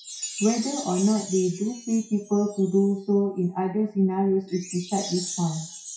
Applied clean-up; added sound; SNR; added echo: classical method WPE with log-MMSE.